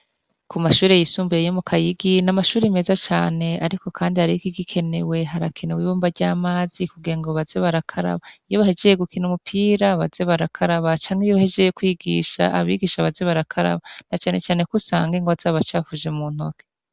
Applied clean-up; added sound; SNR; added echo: none; none; none; none.